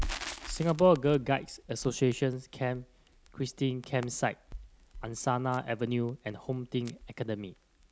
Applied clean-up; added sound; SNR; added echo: none; Crackle; 13 dB; none.